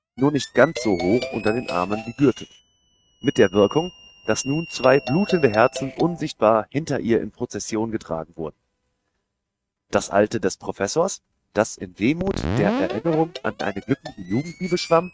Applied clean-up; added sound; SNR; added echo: neural mask model RNNoise.